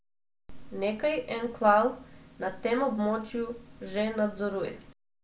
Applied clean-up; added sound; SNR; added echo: none; none; none; none.